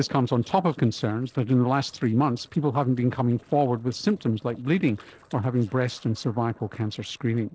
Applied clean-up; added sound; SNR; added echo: neural separator model SepFormer DNS4.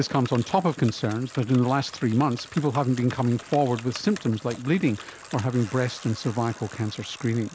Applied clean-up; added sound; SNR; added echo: none; Bicycle; 18 dB; none.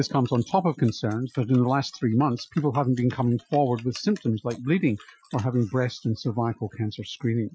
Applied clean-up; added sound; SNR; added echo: classical method Wiener filter.